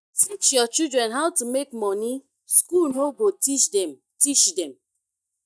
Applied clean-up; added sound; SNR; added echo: neural mask model DeepFilterNet 3.